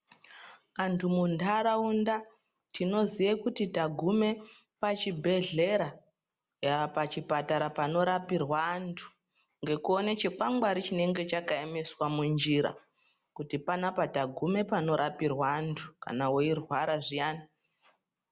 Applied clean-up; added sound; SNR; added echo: none; none; none; none.